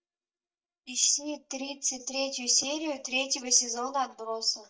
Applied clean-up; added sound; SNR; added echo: neural mask model DeepFilterNet 3.